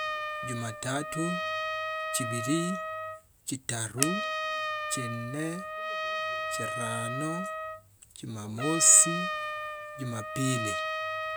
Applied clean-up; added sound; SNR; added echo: none; Trumpet; 3 dB; none.